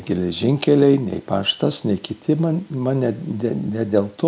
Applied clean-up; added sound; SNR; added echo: none; none; none; none.